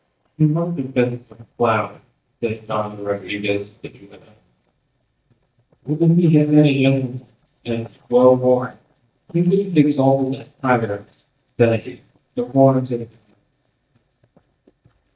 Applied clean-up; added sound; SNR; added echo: neural mask model DeepFilterNet 3.